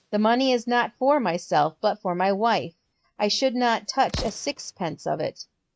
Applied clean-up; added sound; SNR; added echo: neural mask model RNNoise.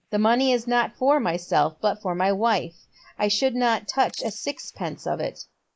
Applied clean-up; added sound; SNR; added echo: neural mask model Resemble Enhance denoiser.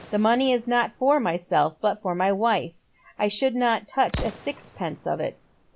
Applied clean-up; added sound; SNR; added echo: none; Explosion; 17 dB; none.